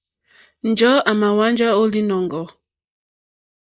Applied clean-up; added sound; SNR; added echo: neural mask model Resemble Enhance denoiser.